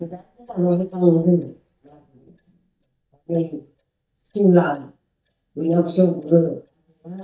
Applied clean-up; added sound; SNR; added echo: neural mask model DeepFilterNet 3.